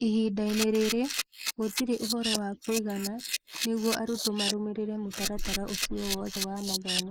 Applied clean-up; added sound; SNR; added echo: neural mask model Resemble Enhance denoiser.